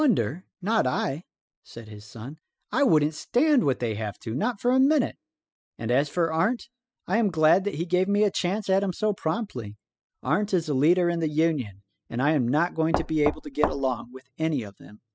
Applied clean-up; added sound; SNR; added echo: classical method spectral subtraction.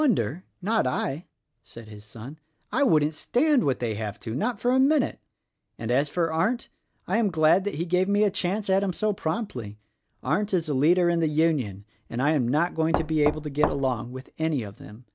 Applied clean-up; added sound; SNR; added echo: none; Knock; 4 dB; none.